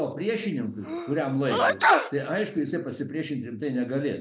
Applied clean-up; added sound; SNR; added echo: none; Sneeze; -2 dB; none.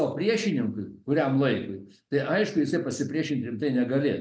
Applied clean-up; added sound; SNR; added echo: none; none; none; none.